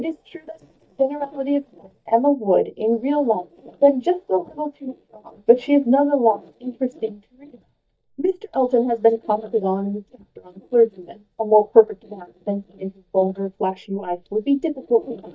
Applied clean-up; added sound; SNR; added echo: neural mask model DeepFilterNet 3.